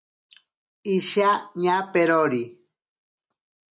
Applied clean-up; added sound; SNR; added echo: none; none; none; none.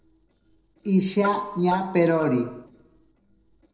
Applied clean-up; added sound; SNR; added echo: neural separator model SepFormer DNS4.